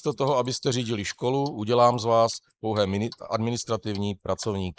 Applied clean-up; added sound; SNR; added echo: neural mask model Resemble Enhance denoiser.